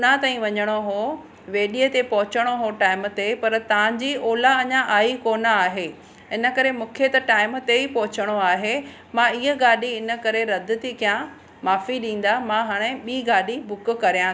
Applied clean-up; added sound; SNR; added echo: none; none; none; none.